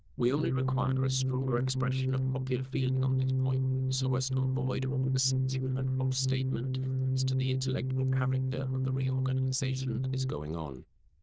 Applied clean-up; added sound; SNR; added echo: neural diffusion model UNIVERSE++.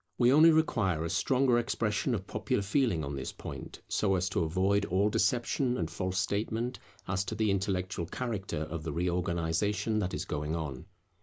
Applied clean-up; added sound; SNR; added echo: none; none; none; none.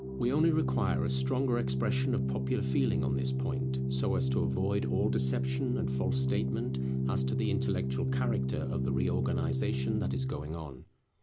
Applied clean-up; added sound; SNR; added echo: none; Organ; -3 dB; none.